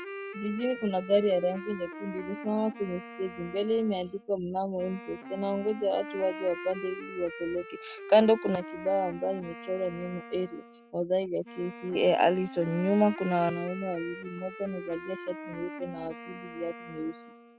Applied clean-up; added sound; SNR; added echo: none; Wind instrument, woodwind instrument; 12 dB; none.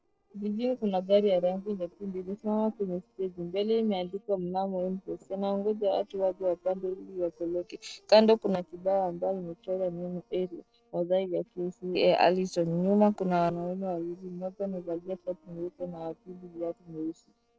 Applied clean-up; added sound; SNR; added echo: neural separator model SepFormer DNS4.